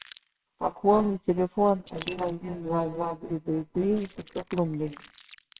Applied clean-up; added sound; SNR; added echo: neural separator model SepFormer WHAMR!.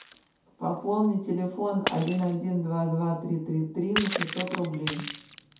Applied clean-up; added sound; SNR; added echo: none; Shatter; 9 dB; reverberation time 0.6 s.